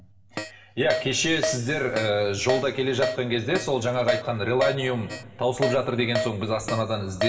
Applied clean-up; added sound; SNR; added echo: none; Keyboard (musical); 6 dB; reverberation time 1.5 s.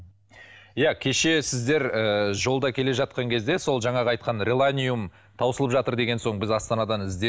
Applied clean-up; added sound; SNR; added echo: none; none; none; none.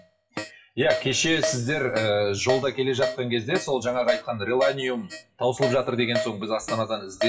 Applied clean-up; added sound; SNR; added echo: classical method WPE with log-MMSE.